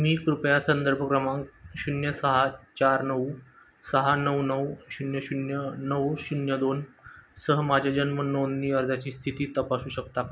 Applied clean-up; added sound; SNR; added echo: none; none; none; none.